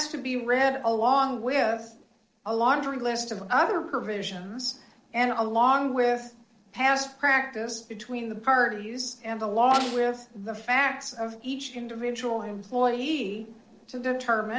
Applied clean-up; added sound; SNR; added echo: neural separator model SepFormer DNS4.